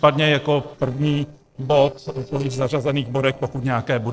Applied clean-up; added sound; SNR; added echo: neural separator model SepFormer DNS4.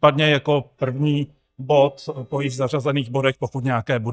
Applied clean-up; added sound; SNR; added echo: neural mask model DeepFilterNet 3.